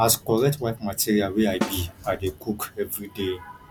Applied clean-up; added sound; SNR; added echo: none; Snare drum; 11 dB; none.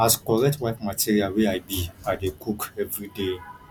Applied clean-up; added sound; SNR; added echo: none; none; none; none.